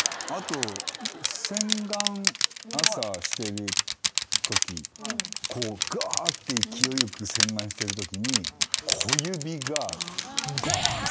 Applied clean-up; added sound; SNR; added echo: none; Crushing; -4 dB; none.